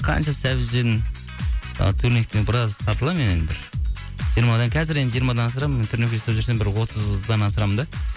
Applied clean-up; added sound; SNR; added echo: none; none; none; none.